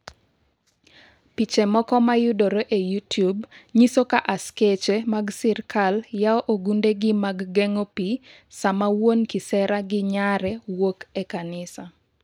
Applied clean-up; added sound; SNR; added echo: none; none; none; none.